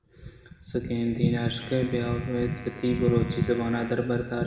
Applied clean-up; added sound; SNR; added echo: none; Wind instrument, woodwind instrument; 19 dB; reverberation time 1.4 s.